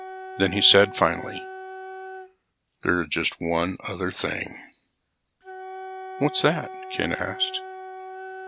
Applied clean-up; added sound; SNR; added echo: none; Wind instrument, woodwind instrument; 13 dB; none.